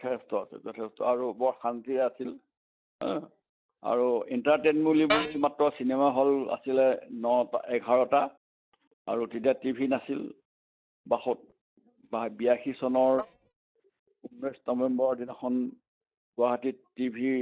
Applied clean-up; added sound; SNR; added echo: neural mask model DeepFilterNet 3.